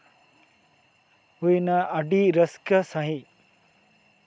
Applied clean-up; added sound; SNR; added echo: none; none; none; none.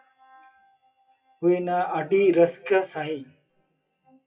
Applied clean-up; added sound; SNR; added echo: classical method WPE with log-MMSE.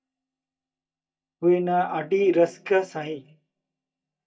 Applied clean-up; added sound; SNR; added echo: neural mask model DeepFilterNet 3.